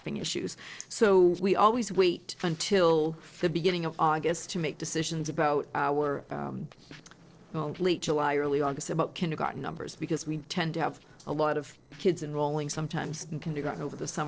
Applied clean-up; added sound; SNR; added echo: neural separator model SepFormer DNS4.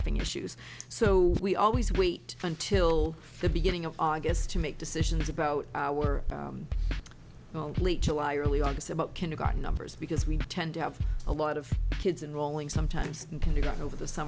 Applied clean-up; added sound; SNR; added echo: none; Scratching (performance technique); 1 dB; none.